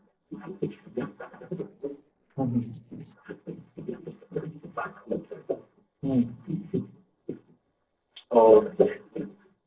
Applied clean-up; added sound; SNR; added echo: neural separator model SepFormer DNS4.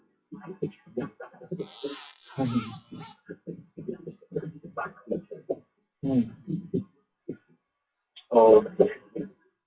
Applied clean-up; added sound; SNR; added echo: classical method WPE with log-MMSE.